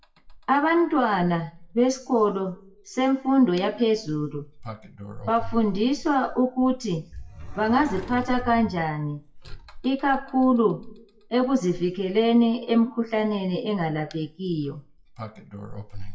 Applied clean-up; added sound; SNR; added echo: classical method WPE with log-MMSE.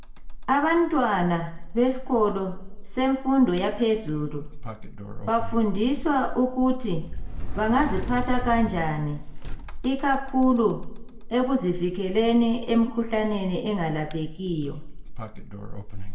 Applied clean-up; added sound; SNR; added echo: none; Sliding door; 6 dB; reverberation time 0.6 s.